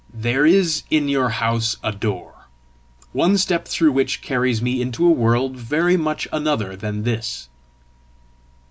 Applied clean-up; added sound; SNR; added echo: none; none; none; none.